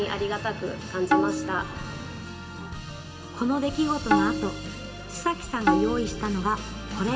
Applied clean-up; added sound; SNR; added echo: none; Tabla; 0 dB; reverberation time 1.3 s.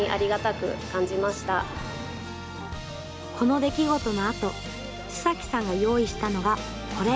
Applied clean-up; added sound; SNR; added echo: none; none; none; none.